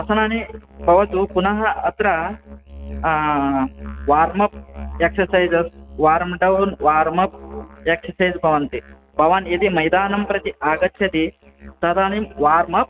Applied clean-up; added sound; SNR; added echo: neural mask model RNNoise.